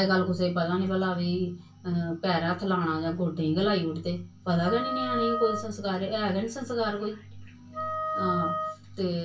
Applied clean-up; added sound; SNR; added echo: none; Wind instrument, woodwind instrument; 4 dB; reverberation time 0.1 s.